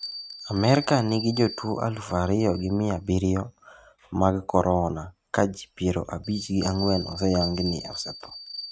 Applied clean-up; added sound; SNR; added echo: neural mask model RNNoise.